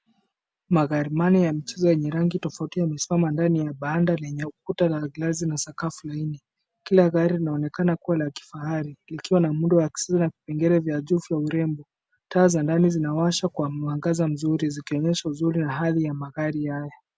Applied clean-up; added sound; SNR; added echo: none; none; none; none.